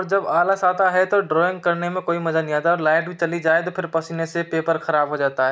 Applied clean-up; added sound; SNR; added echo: none; none; none; none.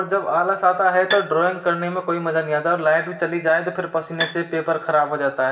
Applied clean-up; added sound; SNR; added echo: none; Bowed string instrument; 10 dB; reverberation time 0.9 s.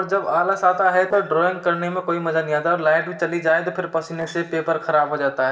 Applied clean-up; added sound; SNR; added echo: neural separator model SepFormer DNS4.